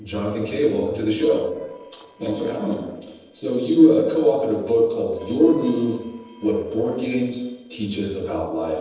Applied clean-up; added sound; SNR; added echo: neural separator model SepFormer DNS4.